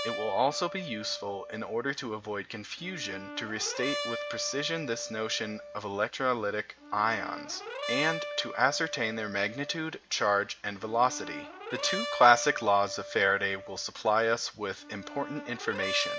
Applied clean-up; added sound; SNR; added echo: none; Brass instrument; 9 dB; none.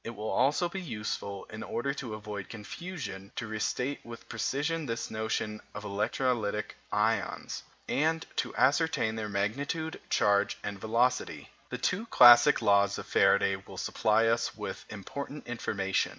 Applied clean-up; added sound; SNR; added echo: none; none; none; none.